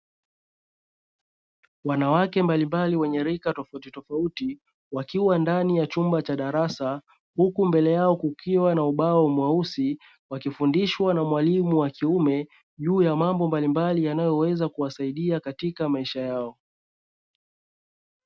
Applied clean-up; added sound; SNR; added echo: none; none; none; none.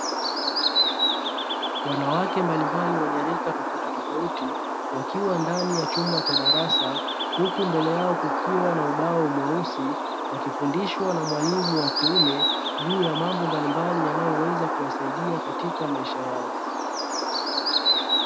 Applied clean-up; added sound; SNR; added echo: none; Bird; -2 dB; none.